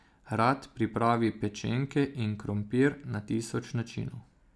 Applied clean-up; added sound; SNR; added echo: none; none; none; none.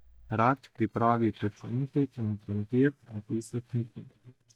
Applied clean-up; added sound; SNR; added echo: neural mask model DeepFilterNet 3.